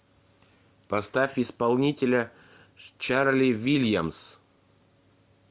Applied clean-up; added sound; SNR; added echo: none; none; none; none.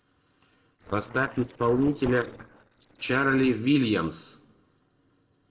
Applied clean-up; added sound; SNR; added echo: neural separator model SepFormer DNS4.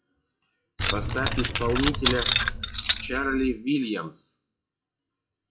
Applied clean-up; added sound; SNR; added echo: classical method WPE with log-MMSE.